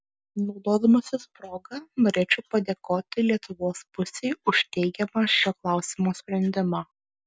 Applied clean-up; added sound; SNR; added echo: none; none; none; none.